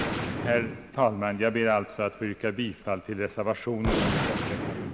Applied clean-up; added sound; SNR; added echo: none; Gunshot, gunfire; 4 dB; none.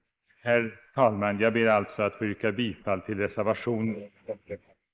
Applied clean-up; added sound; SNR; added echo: neural mask model Resemble Enhance denoiser.